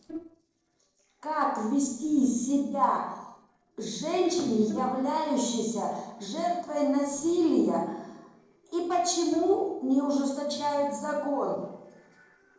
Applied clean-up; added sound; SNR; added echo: neural separator model SepFormer DNS4.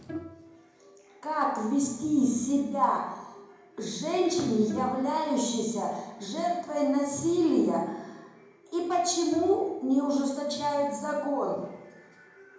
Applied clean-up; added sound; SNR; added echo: none; Bowed string instrument; 18 dB; reverberation time 0.8 s.